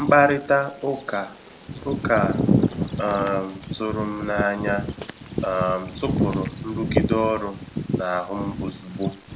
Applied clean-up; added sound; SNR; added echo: none; Bird vocalization, bird call, bird song; 2 dB; none.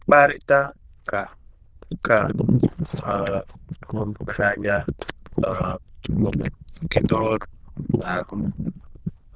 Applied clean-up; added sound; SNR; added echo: neural diffusion model UNIVERSE++.